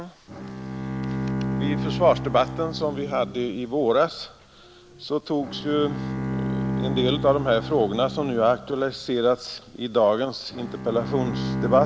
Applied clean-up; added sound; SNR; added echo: none; Bowed string instrument; 6 dB; none.